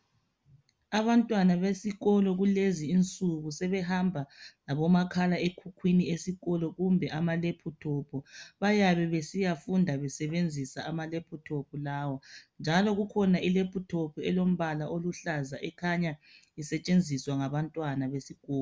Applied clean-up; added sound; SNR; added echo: none; none; none; none.